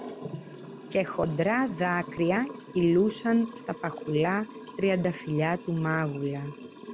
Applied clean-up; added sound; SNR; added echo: none; Liquid; 14 dB; none.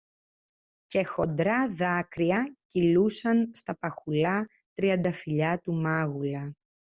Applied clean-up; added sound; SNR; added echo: none; none; none; none.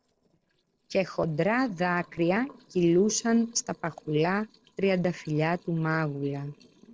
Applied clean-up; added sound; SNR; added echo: neural separator model SepFormer DNS4.